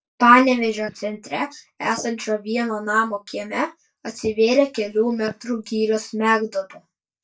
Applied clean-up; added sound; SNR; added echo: neural mask model DeepFilterNet 3.